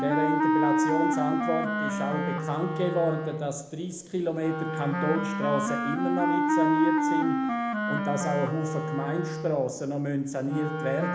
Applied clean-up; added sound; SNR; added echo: none; Wind instrument, woodwind instrument; -2 dB; reverberation time 0.7 s.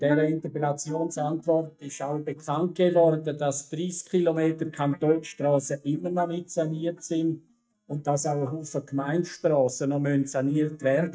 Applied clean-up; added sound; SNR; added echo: neural mask model DeepFilterNet 3.